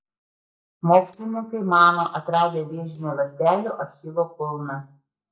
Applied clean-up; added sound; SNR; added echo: neural mask model DeepFilterNet 3.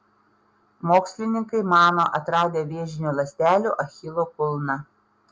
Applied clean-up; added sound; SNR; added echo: none; none; none; none.